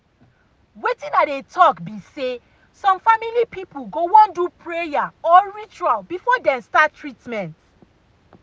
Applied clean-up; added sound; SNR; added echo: none; none; none; none.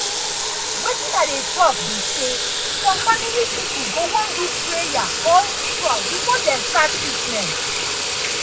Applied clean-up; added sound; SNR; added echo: none; Sink (filling or washing) / Water tap, faucet; 0 dB; reverberation time 0.3 s.